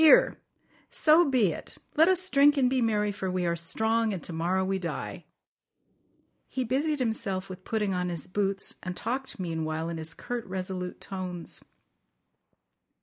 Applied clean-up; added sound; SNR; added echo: neural mask model Resemble Enhance denoiser.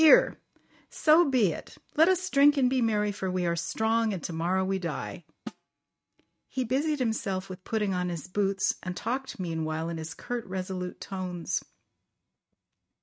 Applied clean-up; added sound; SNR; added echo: neural mask model RNNoise.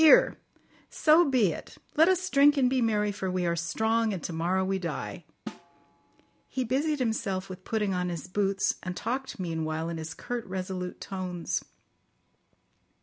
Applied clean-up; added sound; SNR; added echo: none; Snare drum; 19 dB; none.